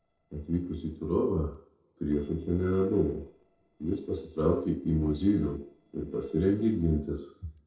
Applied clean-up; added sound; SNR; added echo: neural separator model SepFormer DNS4.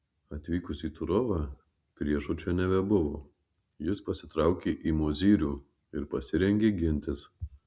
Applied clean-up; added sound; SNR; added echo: none; none; none; none.